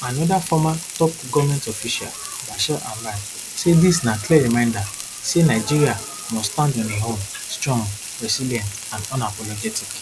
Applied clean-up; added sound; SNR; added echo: none; Frying (food); 10 dB; none.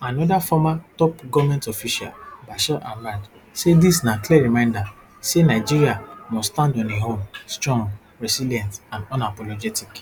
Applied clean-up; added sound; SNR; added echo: none; none; none; none.